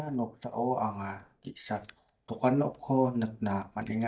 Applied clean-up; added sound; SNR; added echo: neural mask model DeepFilterNet 3.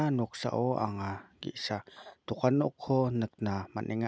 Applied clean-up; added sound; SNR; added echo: none; none; none; none.